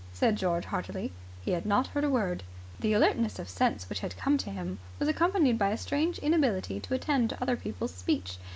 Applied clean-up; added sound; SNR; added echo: none; none; none; none.